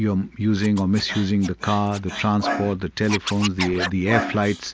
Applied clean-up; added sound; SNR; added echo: none; Scratching (performance technique); 9 dB; none.